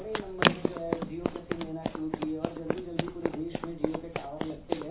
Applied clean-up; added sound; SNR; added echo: none; Run; -4 dB; reverberation time 0.4 s.